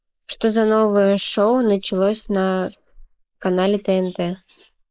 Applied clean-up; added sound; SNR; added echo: neural mask model Resemble Enhance denoiser.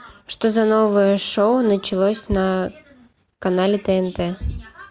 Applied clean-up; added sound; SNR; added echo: none; none; none; none.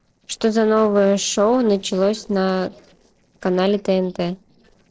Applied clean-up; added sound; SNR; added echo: neural separator model SepFormer DNS4.